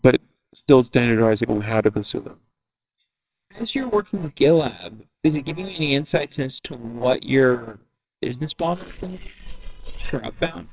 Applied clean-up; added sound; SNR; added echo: neural separator model SepFormer WHAMR!.